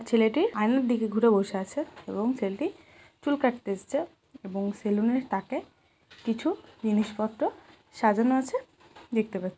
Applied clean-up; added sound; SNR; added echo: none; none; none; none.